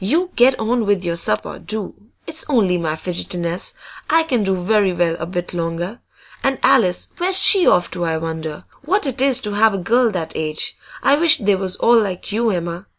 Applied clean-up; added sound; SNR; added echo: none; none; none; none.